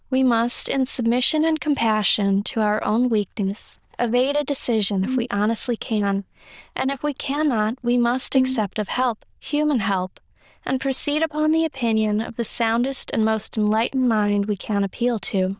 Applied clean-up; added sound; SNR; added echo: neural diffusion model UNIVERSE++.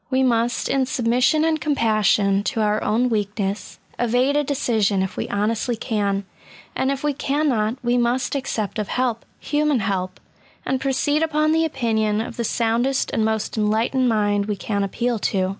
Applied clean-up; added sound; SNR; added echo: none; none; none; none.